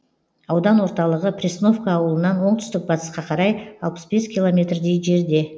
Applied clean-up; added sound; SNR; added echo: none; none; none; none.